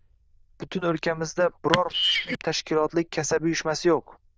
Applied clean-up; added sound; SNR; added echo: neural diffusion model UNIVERSE++.